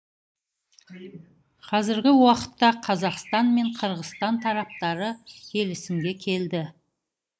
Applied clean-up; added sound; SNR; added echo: neural mask model Resemble Enhance denoiser.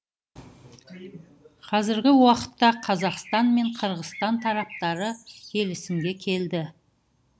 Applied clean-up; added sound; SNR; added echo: none; Bird; 18 dB; none.